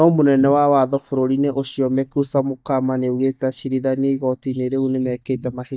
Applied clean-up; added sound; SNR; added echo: neural mask model DeepFilterNet 3.